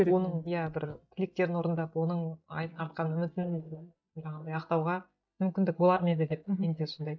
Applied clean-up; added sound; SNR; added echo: neural mask model DeepFilterNet 3.